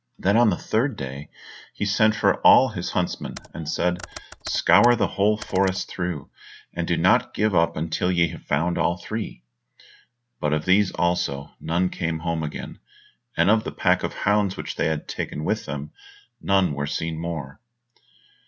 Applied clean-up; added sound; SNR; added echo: none; Computer keyboard; 19 dB; none.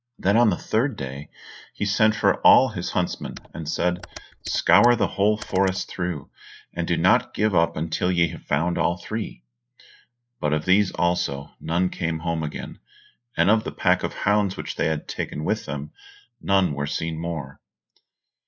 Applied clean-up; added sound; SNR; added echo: neural mask model Resemble Enhance denoiser.